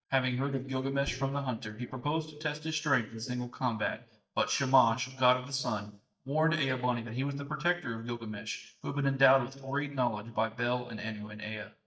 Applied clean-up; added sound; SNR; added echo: neural mask model DeepFilterNet 3.